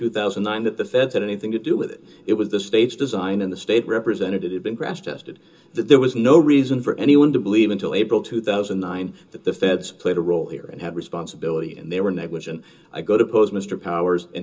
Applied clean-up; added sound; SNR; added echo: none; none; none; reverberation time 0.2 s.